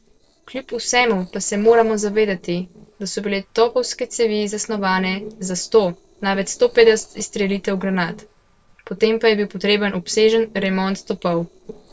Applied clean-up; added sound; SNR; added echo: neural separator model SepFormer DNS4.